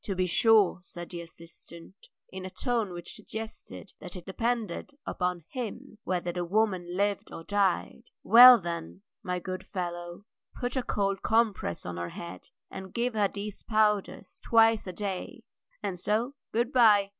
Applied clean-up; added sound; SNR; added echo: none; none; none; none.